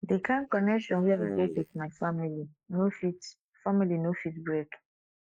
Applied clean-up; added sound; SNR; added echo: neural mask model Resemble Enhance denoiser.